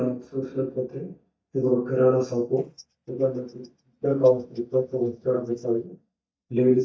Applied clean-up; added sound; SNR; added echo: neural mask model DeepFilterNet 3.